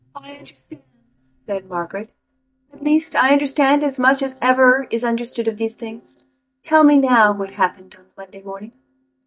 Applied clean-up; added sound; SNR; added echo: neural mask model DeepFilterNet 3.